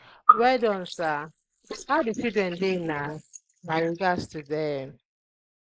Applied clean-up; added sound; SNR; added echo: neural mask model Resemble Enhance denoiser.